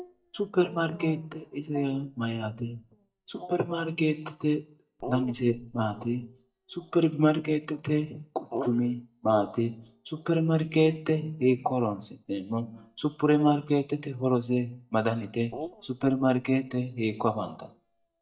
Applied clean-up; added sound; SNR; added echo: neural mask model DeepFilterNet 3.